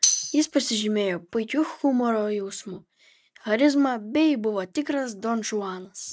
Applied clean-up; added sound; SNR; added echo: neural mask model RNNoise.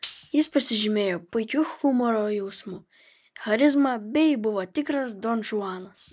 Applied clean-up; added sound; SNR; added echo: none; Tambourine; 0 dB; none.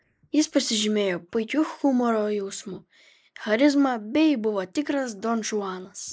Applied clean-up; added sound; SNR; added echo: neural mask model Resemble Enhance denoiser.